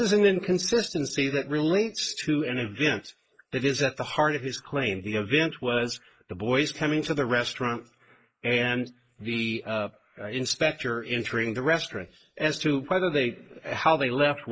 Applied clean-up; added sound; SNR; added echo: neural mask model Resemble Enhance denoiser.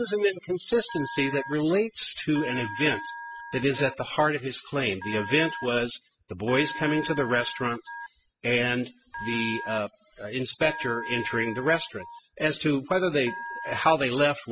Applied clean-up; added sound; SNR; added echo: classical method spectral subtraction.